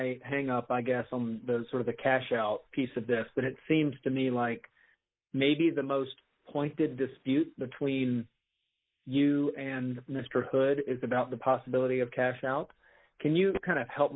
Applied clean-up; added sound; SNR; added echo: neural mask model Resemble Enhance denoiser.